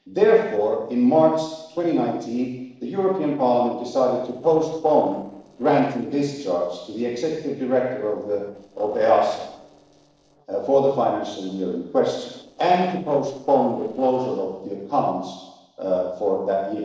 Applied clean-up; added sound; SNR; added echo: neural separator model SepFormer DNS4.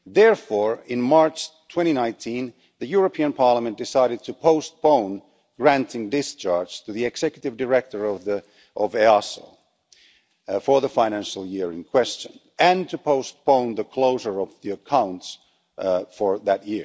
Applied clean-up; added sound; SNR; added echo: none; none; none; none.